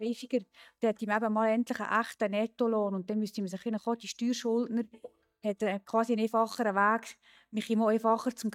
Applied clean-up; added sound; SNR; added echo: neural mask model DeepFilterNet 3.